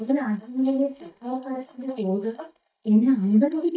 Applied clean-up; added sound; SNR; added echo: neural mask model DeepFilterNet 3.